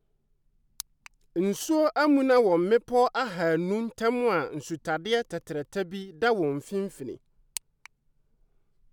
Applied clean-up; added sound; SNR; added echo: none; none; none; none.